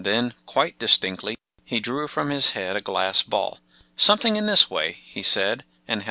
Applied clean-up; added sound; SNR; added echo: none; none; none; none.